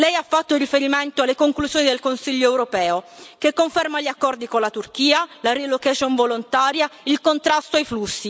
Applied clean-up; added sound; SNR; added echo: none; none; none; none.